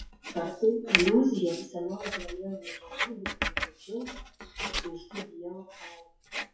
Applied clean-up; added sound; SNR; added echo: classical method WPE with log-MMSE.